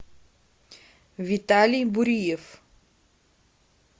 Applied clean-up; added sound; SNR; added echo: none; none; none; none.